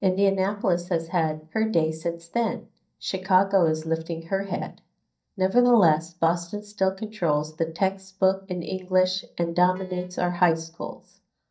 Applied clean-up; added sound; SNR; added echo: neural mask model DeepFilterNet 3.